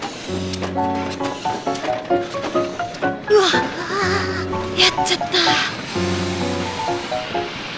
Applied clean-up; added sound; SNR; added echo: none; Hiss; 8 dB; none.